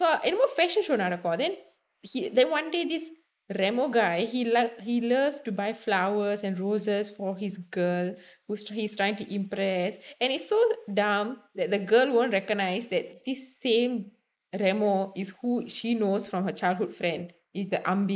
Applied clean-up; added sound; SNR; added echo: neural mask model Resemble Enhance denoiser.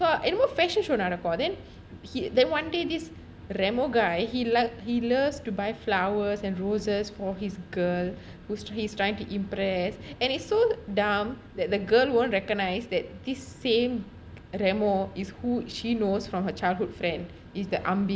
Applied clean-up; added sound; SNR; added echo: none; none; none; none.